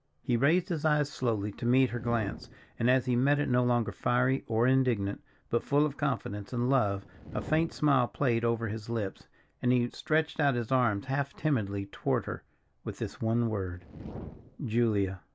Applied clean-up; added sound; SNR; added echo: none; Fire; 17 dB; none.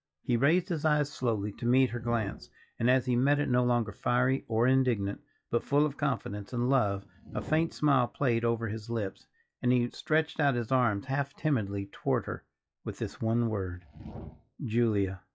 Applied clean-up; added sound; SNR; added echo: classical method log-MMSE.